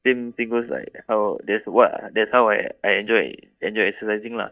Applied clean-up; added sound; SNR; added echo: neural mask model DeepFilterNet 3.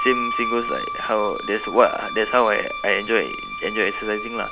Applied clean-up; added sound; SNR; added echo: none; Wind instrument, woodwind instrument; 7 dB; none.